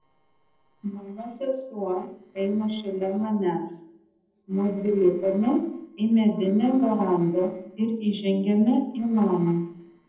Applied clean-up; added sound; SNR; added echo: neural separator model SepFormer DNS4.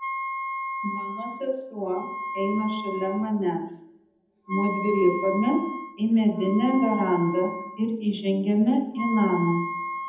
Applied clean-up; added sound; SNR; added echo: none; Wind instrument, woodwind instrument; 8 dB; reverberation time 0.8 s.